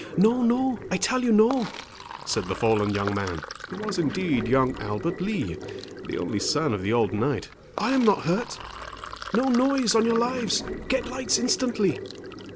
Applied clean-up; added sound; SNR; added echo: none; Sink (filling or washing); 11 dB; none.